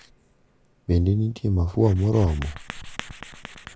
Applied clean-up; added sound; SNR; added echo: none; Writing; 17 dB; none.